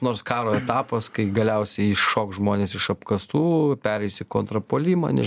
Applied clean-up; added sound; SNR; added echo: none; none; none; none.